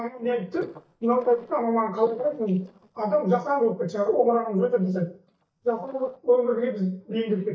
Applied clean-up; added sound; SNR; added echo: neural mask model DeepFilterNet 3.